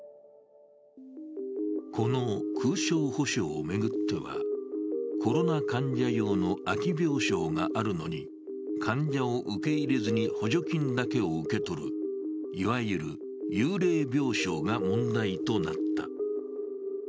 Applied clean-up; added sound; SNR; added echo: none; none; none; none.